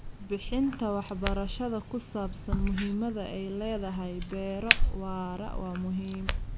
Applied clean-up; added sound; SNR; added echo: none; Crack; 0 dB; none.